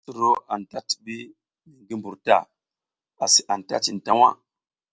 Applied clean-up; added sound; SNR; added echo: none; none; none; none.